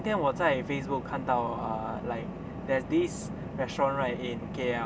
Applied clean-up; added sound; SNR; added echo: none; none; none; none.